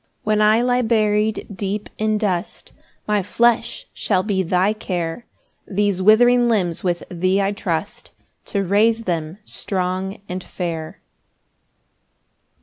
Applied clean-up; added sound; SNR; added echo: none; none; none; none.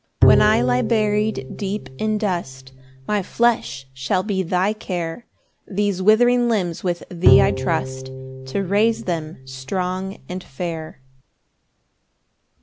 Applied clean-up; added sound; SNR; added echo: none; Bowed string instrument; 2 dB; none.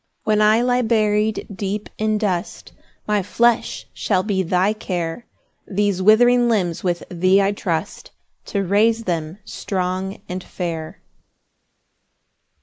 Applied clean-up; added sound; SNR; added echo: neural mask model Resemble Enhance denoiser.